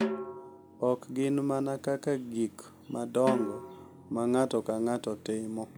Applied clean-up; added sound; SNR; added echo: none; Snare drum; 9 dB; none.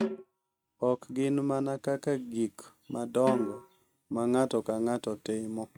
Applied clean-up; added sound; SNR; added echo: neural mask model RNNoise.